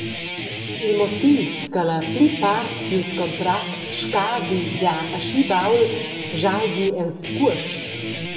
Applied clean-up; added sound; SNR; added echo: none; Guitar; 7 dB; reverberation time 1.2 s.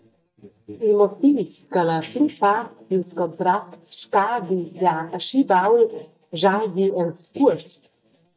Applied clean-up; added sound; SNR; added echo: neural mask model DeepFilterNet 3.